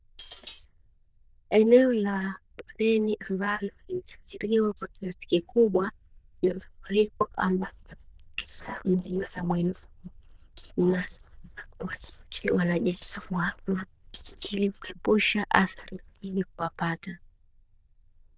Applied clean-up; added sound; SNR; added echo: neural diffusion model UNIVERSE++.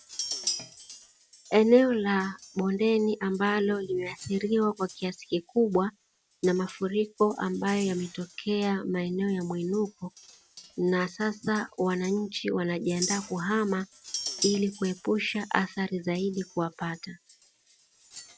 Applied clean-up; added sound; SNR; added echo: none; Chink, clink; 14 dB; none.